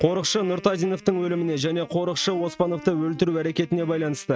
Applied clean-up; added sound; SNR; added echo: neural mask model RNNoise.